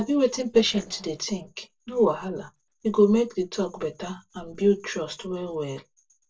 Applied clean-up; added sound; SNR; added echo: neural separator model SepFormer DNS4.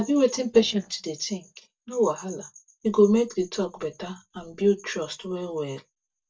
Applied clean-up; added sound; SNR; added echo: neural mask model DeepFilterNet 3.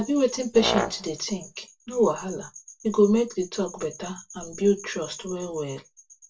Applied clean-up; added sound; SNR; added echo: none; Brass instrument; 5 dB; reverberation time 0.1 s.